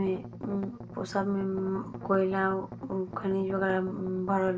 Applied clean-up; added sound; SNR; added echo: none; Strum; 12 dB; reverberation time 0.2 s.